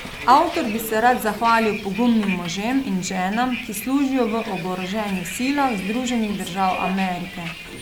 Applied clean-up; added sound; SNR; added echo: none; Bus; 12 dB; none.